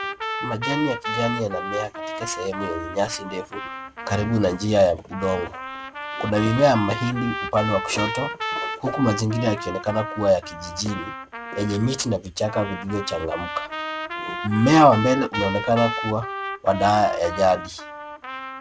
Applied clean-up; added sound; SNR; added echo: none; Trumpet; 8 dB; none.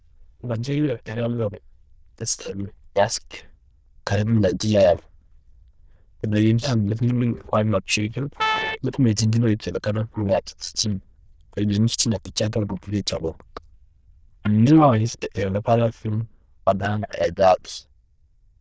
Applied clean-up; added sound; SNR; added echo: neural diffusion model UNIVERSE++.